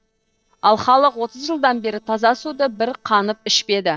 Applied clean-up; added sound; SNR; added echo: neural separator model SepFormer DNS4.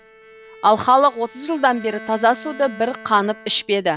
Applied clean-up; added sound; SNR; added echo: none; Bowed string instrument; 20 dB; none.